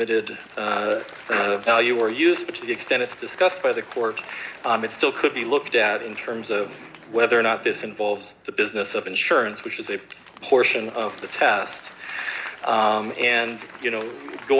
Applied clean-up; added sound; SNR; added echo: none; Applause / Crowd; 20 dB; none.